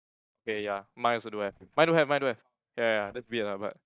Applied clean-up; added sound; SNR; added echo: neural mask model DeepFilterNet 3.